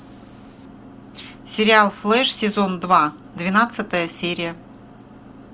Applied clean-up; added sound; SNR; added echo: none; none; none; none.